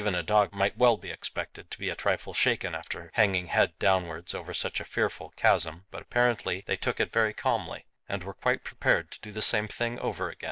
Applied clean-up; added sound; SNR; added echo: neural mask model Resemble Enhance denoiser.